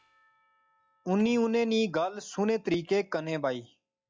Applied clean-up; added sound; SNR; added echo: classical method log-MMSE.